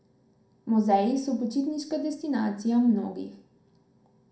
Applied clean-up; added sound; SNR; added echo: none; none; none; reverberation time 0.4 s.